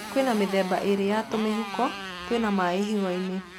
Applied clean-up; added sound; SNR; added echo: none; Motorcycle; 11 dB; none.